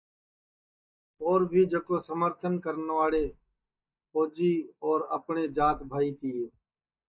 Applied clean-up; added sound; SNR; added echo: neural mask model DeepFilterNet 3.